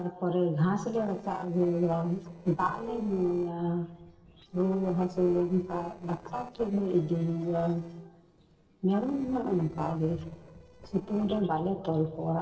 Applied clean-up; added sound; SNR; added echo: neural separator model SepFormer DNS4.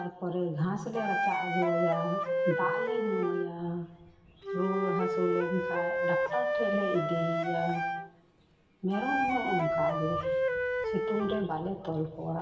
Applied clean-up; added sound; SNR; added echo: none; Wind instrument, woodwind instrument; -1 dB; reverberation time 1.1 s.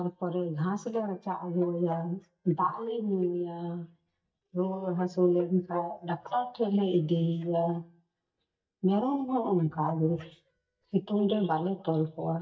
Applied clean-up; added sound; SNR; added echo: neural mask model DeepFilterNet 3.